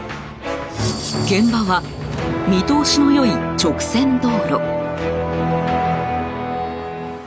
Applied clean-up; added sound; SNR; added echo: none; Bowed string instrument; 19 dB; none.